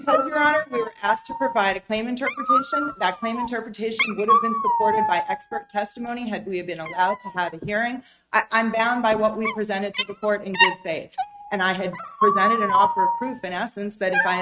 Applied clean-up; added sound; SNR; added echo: neural mask model RNNoise.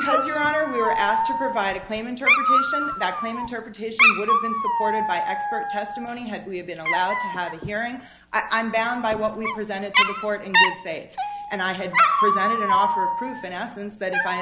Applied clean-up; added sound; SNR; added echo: none; Dog; -3 dB; none.